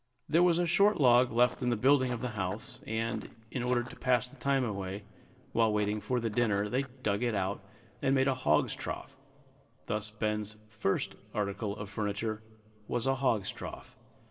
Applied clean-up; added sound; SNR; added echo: none; Walk, footsteps; 19 dB; reverberation time 0.4 s.